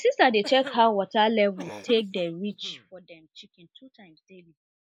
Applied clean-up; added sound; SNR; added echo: neural mask model Resemble Enhance denoiser.